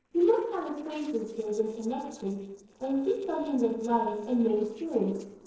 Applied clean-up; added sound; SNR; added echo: neural separator model SepFormer DNS4.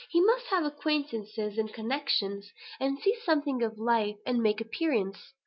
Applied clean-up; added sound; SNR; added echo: none; none; none; none.